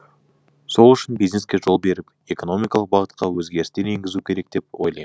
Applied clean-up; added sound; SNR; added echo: none; none; none; none.